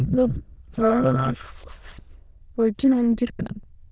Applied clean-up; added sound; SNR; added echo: neural diffusion model UNIVERSE++.